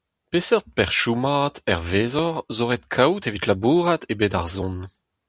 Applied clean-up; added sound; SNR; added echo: none; none; none; none.